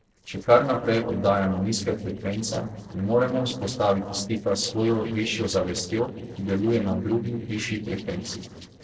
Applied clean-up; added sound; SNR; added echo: neural separator model SepFormer DNS4.